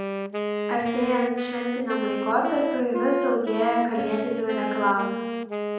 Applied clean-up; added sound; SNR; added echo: none; Wind instrument, woodwind instrument; 4 dB; reverberation time 0.9 s.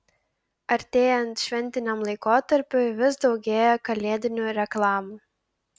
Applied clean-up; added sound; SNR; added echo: none; none; none; none.